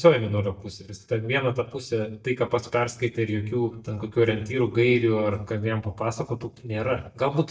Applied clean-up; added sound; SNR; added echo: neural mask model DeepFilterNet 3.